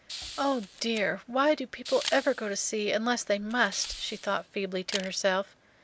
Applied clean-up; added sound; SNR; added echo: none; Camera + Hiss; 13 dB; none.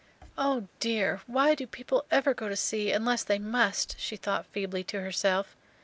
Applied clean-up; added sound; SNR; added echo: none; none; none; none.